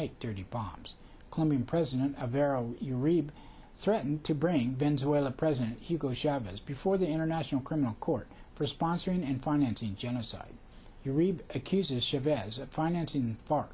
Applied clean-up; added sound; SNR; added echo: none; none; none; none.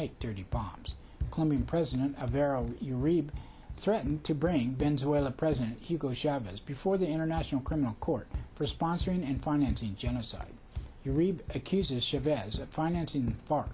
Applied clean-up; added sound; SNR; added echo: none; Run; 10 dB; none.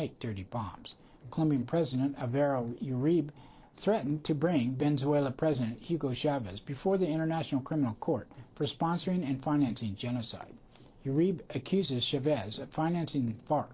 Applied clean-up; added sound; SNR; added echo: neural separator model SepFormer DNS4.